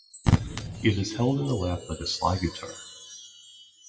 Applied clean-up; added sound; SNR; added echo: classical method WPE with log-MMSE.